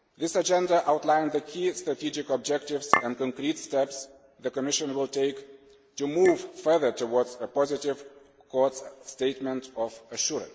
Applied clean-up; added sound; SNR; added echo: neural mask model Resemble Enhance denoiser.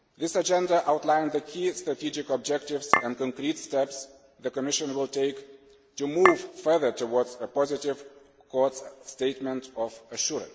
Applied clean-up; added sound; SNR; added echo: none; Chink, clink; -2 dB; none.